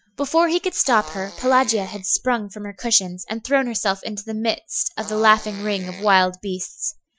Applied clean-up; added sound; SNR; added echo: classical method Wiener filter.